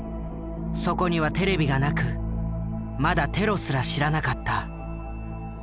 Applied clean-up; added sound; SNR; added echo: none; none; none; none.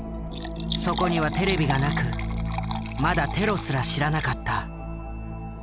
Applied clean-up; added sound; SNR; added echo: none; Liquid; 11 dB; none.